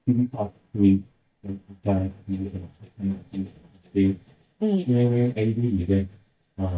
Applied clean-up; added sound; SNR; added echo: neural mask model DeepFilterNet 3.